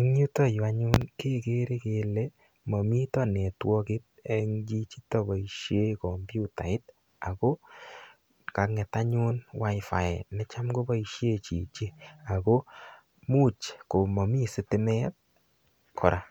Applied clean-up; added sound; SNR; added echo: none; none; none; none.